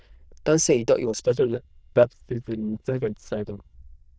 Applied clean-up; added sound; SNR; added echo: neural diffusion model UNIVERSE++.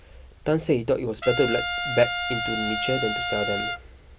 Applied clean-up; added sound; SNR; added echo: none; Trumpet; 2 dB; none.